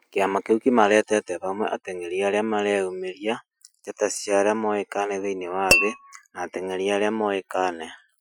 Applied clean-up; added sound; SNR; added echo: classical method Wiener filter.